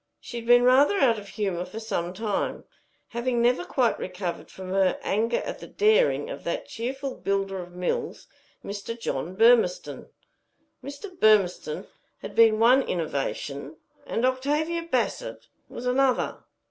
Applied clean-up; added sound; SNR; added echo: none; none; none; none.